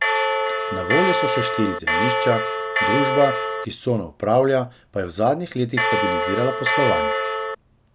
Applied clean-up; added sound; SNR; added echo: none; Bell; -2 dB; none.